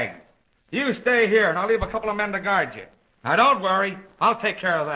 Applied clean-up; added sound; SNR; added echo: neural separator model SepFormer DNS4.